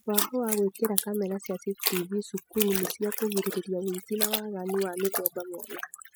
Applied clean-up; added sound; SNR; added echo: classical method spectral subtraction.